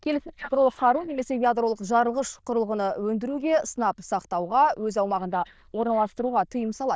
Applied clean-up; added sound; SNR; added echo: neural diffusion model UNIVERSE++.